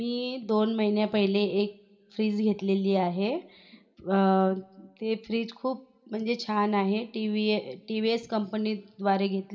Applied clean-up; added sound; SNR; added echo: none; none; none; reverberation time 0.5 s.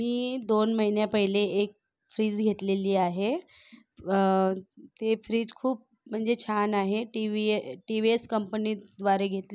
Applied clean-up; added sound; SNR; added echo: none; none; none; none.